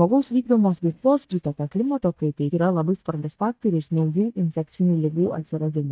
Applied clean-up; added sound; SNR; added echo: neural mask model DeepFilterNet 3.